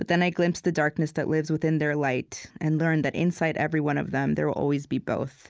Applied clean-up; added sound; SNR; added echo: none; none; none; none.